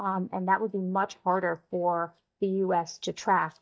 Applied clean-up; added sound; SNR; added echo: neural mask model DeepFilterNet 3.